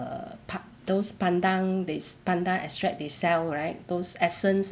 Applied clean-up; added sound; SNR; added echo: none; none; none; none.